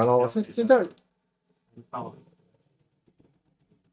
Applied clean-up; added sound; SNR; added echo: neural mask model DeepFilterNet 3.